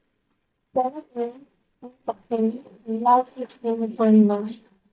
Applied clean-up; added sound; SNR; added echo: neural mask model DeepFilterNet 3.